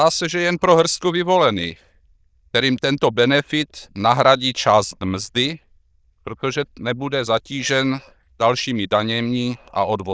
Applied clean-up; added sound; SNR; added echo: neural diffusion model UNIVERSE++.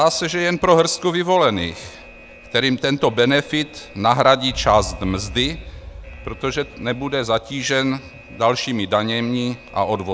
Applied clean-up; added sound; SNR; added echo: none; Alarm; 18 dB; none.